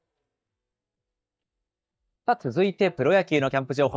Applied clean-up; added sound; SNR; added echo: neural mask model DeepFilterNet 3.